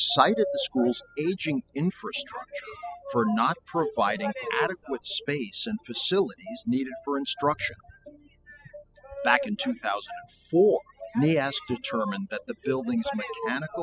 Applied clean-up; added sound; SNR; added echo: classical method spectral subtraction.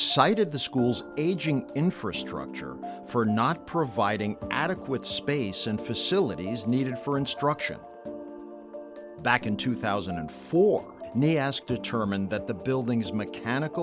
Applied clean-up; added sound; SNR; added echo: none; none; none; none.